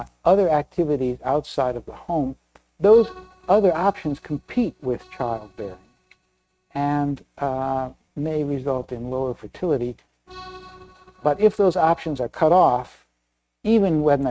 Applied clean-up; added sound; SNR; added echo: neural mask model RNNoise.